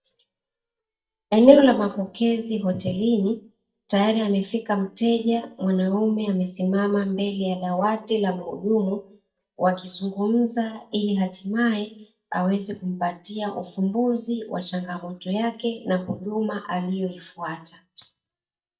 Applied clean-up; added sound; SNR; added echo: neural mask model DeepFilterNet 3.